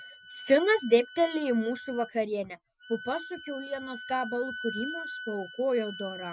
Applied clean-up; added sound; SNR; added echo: none; Wind instrument, woodwind instrument; 13 dB; none.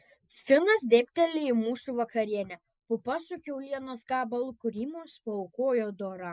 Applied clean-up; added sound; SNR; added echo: neural mask model Resemble Enhance denoiser.